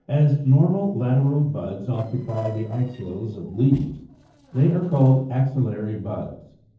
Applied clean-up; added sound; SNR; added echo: neural separator model SepFormer DNS4.